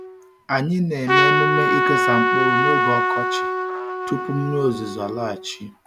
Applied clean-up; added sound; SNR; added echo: none; Trumpet; -3 dB; none.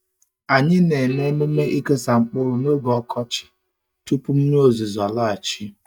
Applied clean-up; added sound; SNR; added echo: neural mask model DeepFilterNet 3.